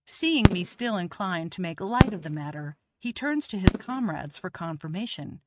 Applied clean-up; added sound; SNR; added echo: neural mask model RNNoise.